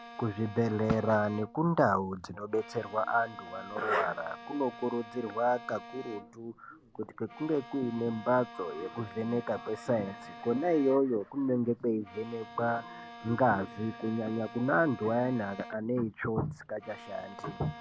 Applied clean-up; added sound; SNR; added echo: none; Bowed string instrument; 17 dB; none.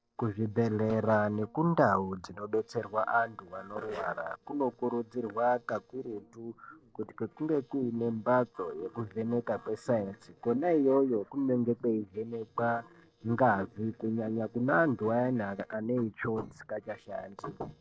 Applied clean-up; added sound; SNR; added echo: neural separator model SepFormer DNS4.